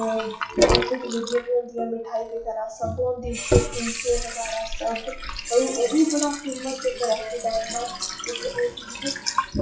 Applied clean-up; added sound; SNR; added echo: classical method WPE with log-MMSE.